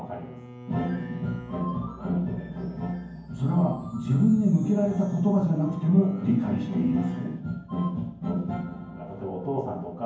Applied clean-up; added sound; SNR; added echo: none; Bowed string instrument; 19 dB; reverberation time 0.9 s.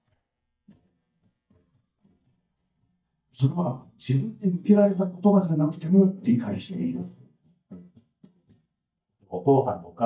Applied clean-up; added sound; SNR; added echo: neural mask model DeepFilterNet 3.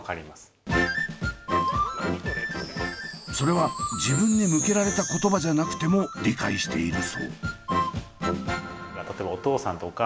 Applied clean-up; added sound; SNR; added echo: none; none; none; none.